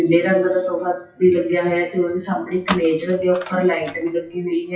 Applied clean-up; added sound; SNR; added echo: classical method WPE with log-MMSE.